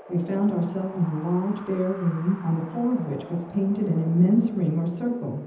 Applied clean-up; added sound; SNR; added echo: none; Wind; 20 dB; reverberation time 0.8 s.